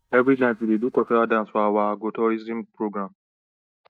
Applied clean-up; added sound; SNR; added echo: neural mask model DeepFilterNet 3.